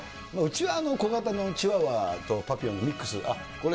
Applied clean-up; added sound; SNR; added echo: none; none; none; none.